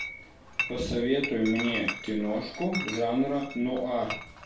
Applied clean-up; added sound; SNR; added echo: none; Chatter / Chink, clink; 8 dB; reverberation time 0.3 s.